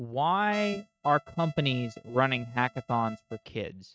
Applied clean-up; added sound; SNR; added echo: neural mask model RNNoise.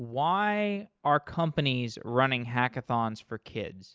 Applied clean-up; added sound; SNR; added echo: none; none; none; none.